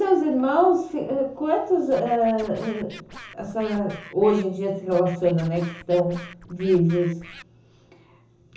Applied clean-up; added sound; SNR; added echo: none; Scratching (performance technique); 19 dB; reverberation time 0.7 s.